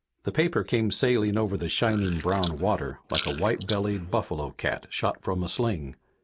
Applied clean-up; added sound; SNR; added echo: neural mask model Resemble Enhance denoiser.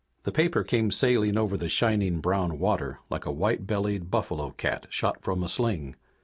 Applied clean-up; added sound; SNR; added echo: none; none; none; none.